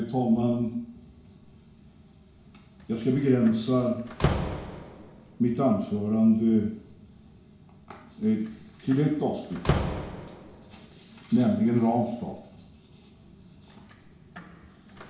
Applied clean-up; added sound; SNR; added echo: none; Slam; 10 dB; reverberation time 0.6 s.